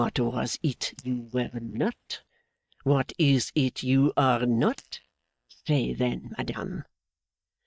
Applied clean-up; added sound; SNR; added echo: neural mask model DeepFilterNet 3.